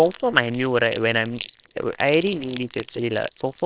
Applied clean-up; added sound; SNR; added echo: neural separator model SepFormer WHAMR!.